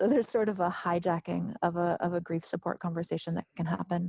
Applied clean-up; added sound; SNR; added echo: none; none; none; none.